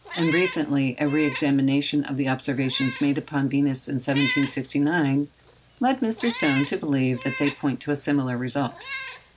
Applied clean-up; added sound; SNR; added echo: none; Meow; 12 dB; none.